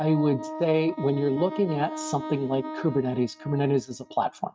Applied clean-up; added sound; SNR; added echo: neural mask model RNNoise.